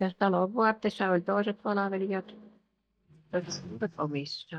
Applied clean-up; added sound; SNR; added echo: neural mask model DeepFilterNet 3.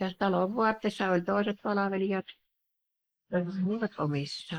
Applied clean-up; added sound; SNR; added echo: neural mask model Resemble Enhance denoiser.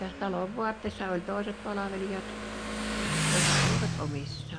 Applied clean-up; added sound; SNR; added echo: none; Motorcycle; -3 dB; none.